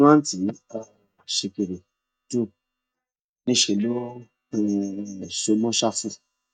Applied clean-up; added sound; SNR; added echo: neural mask model DeepFilterNet 3.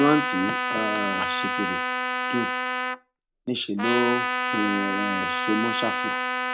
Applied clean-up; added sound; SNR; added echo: none; Trumpet; -1 dB; none.